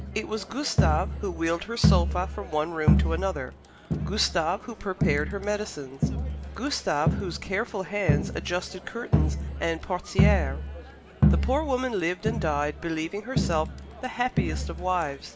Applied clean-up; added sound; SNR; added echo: none; Crowd; -2 dB; none.